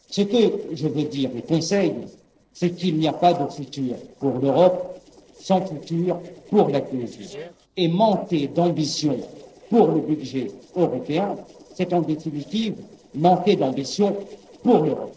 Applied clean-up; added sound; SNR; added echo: neural separator model SepFormer DNS4.